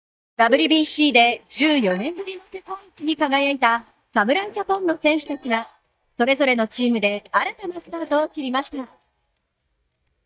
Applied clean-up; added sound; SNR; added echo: neural mask model DeepFilterNet 3.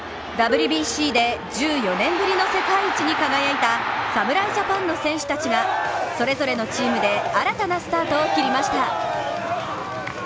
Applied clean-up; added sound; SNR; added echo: none; none; none; none.